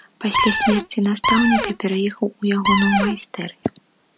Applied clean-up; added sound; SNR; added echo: none; Cupboard open or close; -1 dB; none.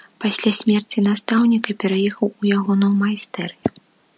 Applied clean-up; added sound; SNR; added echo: none; none; none; none.